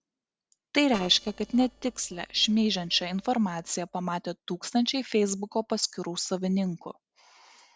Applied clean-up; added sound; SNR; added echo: neural separator model SepFormer DNS4.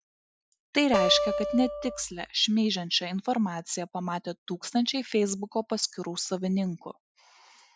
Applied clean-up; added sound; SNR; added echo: classical method Wiener filter.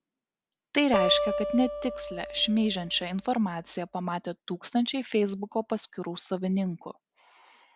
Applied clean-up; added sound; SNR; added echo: none; Acoustic guitar; 4 dB; none.